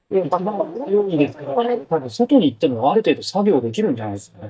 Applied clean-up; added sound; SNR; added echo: neural mask model DeepFilterNet 3.